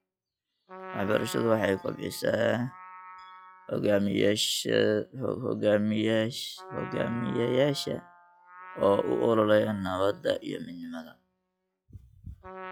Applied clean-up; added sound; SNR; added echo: classical method log-MMSE.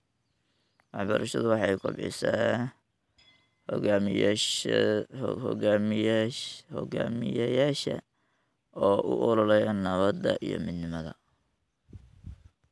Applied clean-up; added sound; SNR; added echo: none; none; none; none.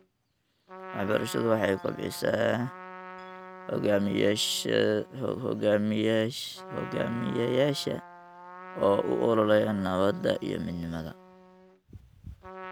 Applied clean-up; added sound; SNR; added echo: none; Trumpet; 17 dB; none.